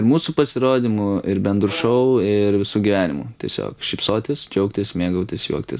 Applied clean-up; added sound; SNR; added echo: none; Bowed string instrument; 19 dB; none.